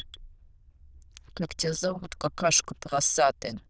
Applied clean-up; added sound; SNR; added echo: neural diffusion model UNIVERSE++.